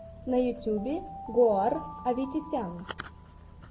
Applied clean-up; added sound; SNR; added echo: none; Alarm; 14 dB; none.